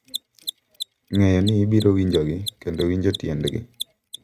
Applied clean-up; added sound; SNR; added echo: neural mask model RNNoise.